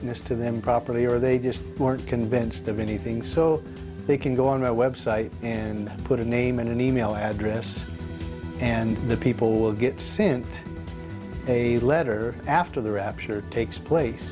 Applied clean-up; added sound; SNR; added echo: none; none; none; none.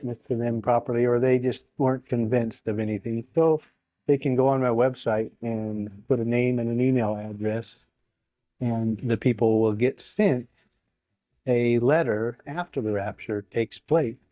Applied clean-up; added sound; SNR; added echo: neural mask model DeepFilterNet 3.